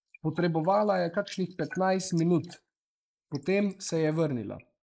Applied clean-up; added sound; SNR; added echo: neural mask model Resemble Enhance denoiser.